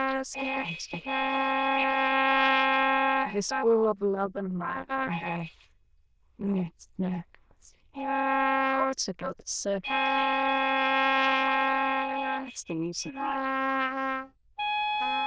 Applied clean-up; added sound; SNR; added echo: neural diffusion model UNIVERSE++.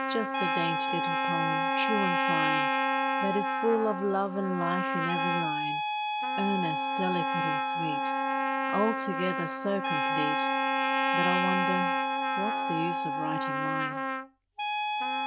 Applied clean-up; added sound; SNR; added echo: none; Wind instrument, woodwind instrument + Trumpet; -5 dB; none.